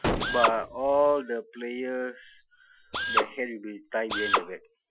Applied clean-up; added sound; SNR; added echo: classical method Wiener filter.